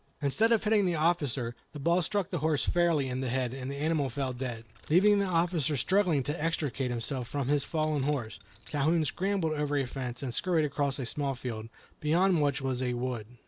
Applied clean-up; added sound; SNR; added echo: none; Keys jangling; 19 dB; none.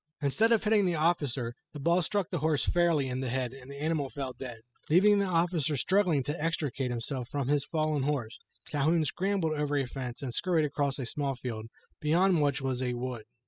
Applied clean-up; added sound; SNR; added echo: classical method spectral subtraction.